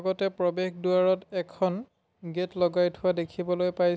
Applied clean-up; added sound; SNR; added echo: none; none; none; none.